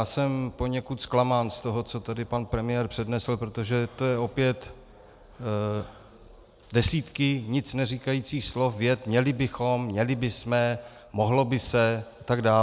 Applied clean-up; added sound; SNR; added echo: none; none; none; none.